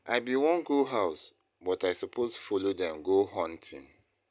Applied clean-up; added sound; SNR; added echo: none; none; none; none.